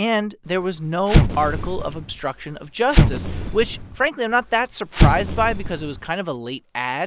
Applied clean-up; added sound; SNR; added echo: none; Explosion; -2 dB; none.